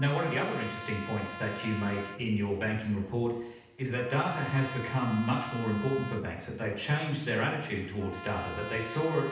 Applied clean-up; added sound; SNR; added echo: none; Trumpet; 13 dB; reverberation time 0.9 s.